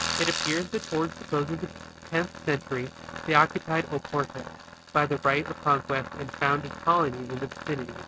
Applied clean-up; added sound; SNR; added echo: neural mask model RNNoise.